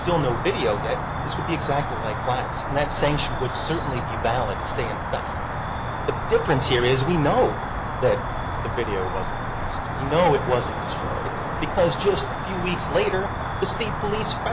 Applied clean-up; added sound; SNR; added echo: none; Cricket; 2 dB; none.